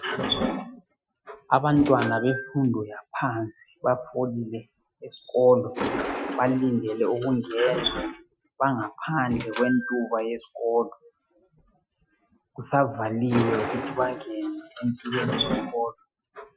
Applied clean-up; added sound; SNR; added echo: classical method Wiener filter.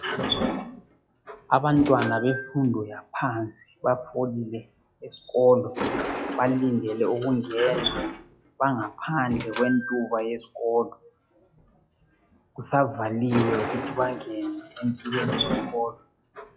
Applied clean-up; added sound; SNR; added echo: classical method log-MMSE.